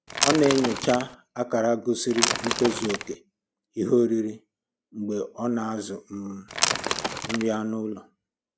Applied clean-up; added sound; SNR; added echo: none; Crackle / Crushing / Wood; 1 dB; none.